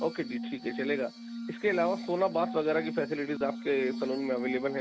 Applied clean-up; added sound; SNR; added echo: none; Glass; 8 dB; none.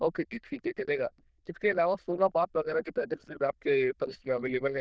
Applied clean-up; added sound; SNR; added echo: neural diffusion model UNIVERSE++.